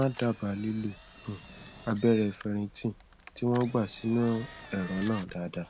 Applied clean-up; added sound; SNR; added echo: none; Engine; 10 dB; none.